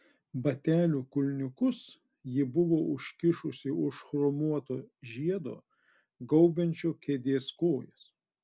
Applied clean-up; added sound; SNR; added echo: none; none; none; none.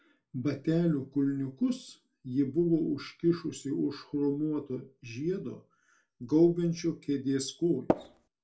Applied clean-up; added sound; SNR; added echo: none; Tap; 0 dB; reverberation time 0.2 s.